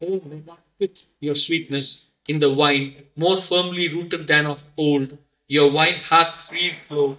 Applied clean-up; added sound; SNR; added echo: neural mask model DeepFilterNet 3.